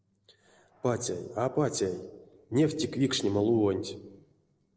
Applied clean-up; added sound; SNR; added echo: neural separator model SepFormer DNS4.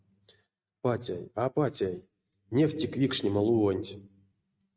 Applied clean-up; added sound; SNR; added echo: neural mask model RNNoise.